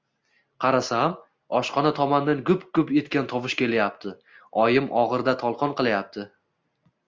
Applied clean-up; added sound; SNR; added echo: none; none; none; none.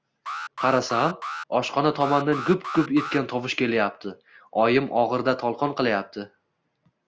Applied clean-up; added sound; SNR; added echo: none; Alarm; 10 dB; none.